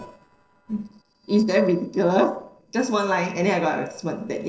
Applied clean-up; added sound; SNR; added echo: neural separator model SepFormer DNS4.